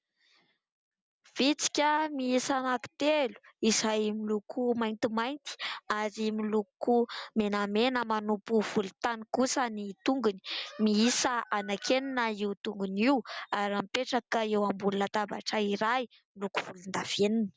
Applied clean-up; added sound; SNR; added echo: none; none; none; none.